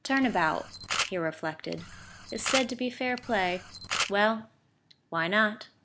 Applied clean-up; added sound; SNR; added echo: none; Camera; 5 dB; none.